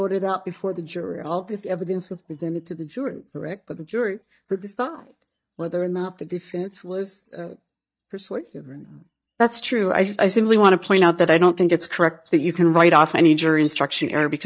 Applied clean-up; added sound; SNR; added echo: neural mask model DeepFilterNet 3.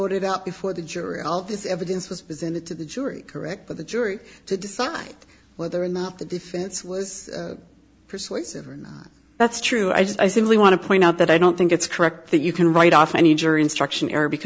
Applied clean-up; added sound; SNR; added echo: none; none; none; none.